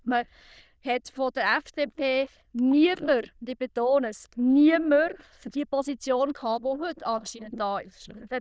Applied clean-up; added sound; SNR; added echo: neural diffusion model UNIVERSE++.